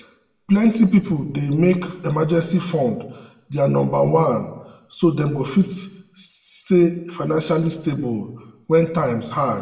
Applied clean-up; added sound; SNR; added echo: none; none; none; reverberation time 0.8 s.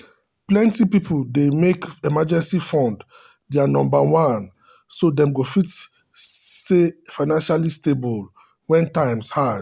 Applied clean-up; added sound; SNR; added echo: none; none; none; none.